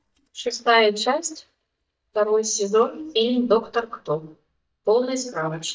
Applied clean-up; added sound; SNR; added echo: neural mask model DeepFilterNet 3.